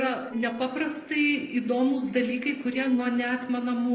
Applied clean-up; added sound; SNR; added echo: neural separator model SepFormer DNS4.